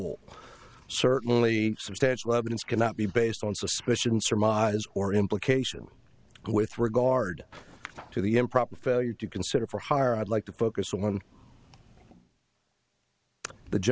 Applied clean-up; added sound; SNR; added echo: none; none; none; none.